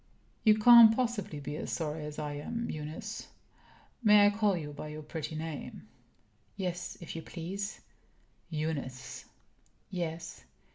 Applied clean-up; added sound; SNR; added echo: none; none; none; none.